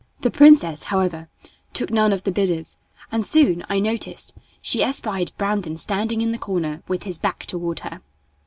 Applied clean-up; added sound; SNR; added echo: none; none; none; none.